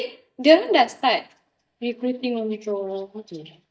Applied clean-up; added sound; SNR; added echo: neural mask model DeepFilterNet 3.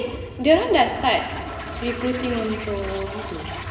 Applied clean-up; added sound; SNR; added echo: none; Toilet flush; 12 dB; reverberation time 1.0 s.